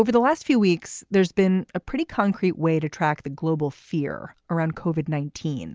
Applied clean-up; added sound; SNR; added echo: none; none; none; none.